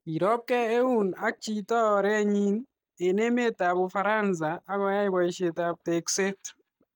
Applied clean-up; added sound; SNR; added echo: neural mask model DeepFilterNet 3.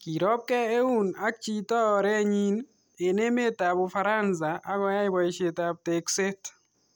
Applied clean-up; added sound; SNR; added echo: none; none; none; none.